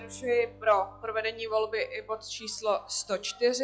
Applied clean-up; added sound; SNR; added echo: classical method log-MMSE.